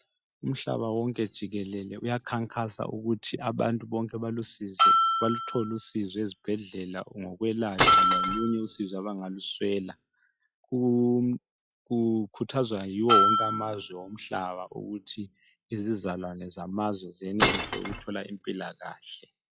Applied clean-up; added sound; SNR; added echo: classical method log-MMSE.